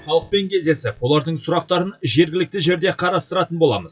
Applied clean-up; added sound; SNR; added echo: classical method WPE with log-MMSE.